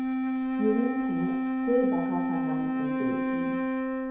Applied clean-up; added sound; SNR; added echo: none; Wind instrument, woodwind instrument; -4 dB; reverberation time 2.2 s.